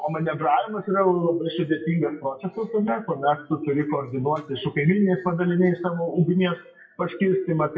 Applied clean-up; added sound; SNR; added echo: classical method WPE with log-MMSE.